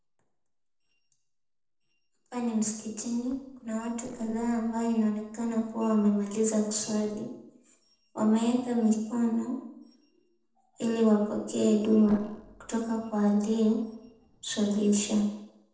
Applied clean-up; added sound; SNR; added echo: neural separator model SepFormer DNS4.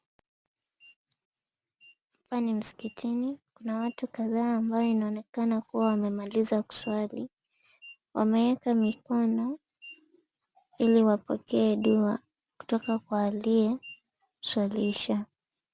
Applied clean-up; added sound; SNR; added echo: none; none; none; none.